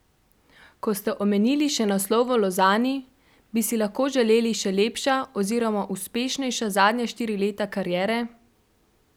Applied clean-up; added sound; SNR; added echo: none; none; none; none.